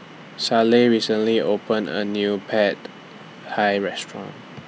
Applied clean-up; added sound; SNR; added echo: none; none; none; none.